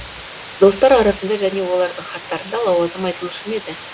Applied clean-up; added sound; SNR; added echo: none; Water; 16 dB; none.